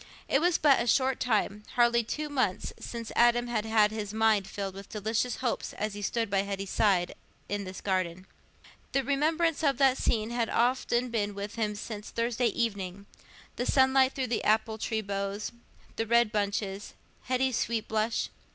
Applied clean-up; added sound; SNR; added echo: none; none; none; none.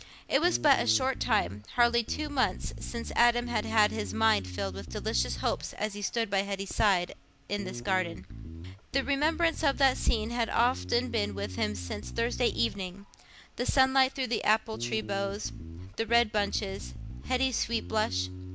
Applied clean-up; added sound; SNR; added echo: none; Bass guitar; 11 dB; none.